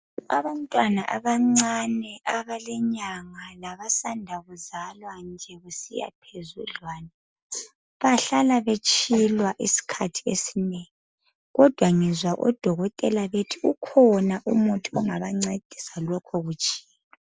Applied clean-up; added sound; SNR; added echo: none; none; none; none.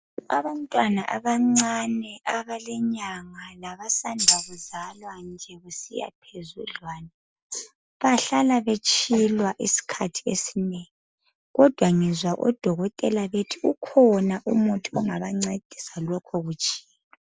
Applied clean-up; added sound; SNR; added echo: none; Tambourine; 2 dB; none.